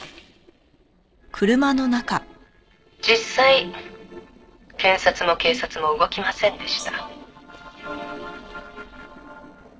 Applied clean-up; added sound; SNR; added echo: neural separator model SepFormer DNS4.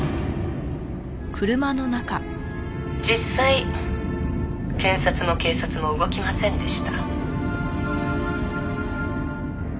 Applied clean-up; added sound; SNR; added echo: none; none; none; none.